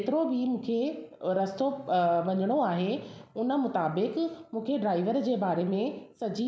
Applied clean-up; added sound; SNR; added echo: none; none; none; none.